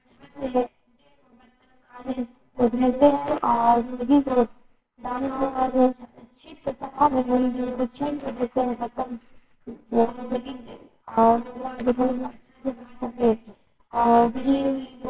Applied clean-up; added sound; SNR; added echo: neural separator model SepFormer WHAMR!.